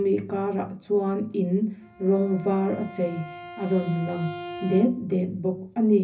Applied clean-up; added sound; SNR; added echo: none; Bowed string instrument; 16 dB; reverberation time 0.4 s.